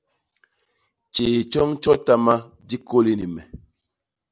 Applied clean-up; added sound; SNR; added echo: none; none; none; none.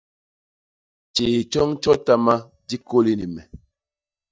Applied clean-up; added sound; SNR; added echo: neural mask model DeepFilterNet 3.